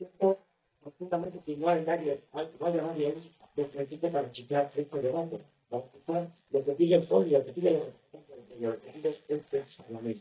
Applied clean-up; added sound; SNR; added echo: neural mask model DeepFilterNet 3.